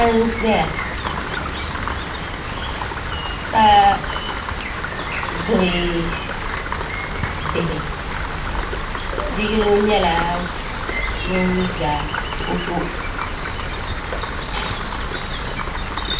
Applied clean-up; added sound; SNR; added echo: none; Rain; 1 dB; reverberation time 0.3 s.